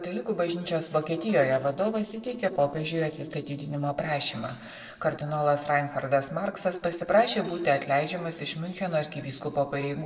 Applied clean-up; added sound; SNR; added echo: neural separator model SepFormer DNS4.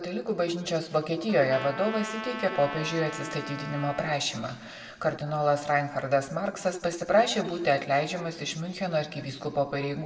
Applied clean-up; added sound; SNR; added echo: none; Trumpet; 10 dB; reverberation time 1.1 s.